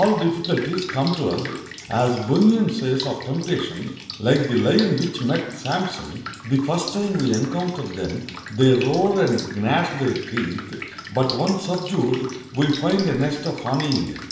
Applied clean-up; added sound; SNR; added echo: none; Drip; 14 dB; reverberation time 1.0 s.